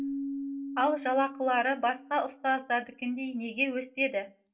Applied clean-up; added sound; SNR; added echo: none; Keyboard (musical); 10 dB; reverberation time 0.2 s.